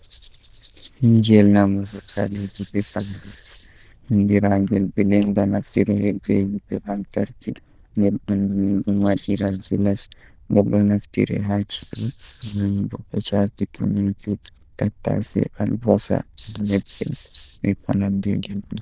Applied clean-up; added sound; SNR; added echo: neural diffusion model UNIVERSE++.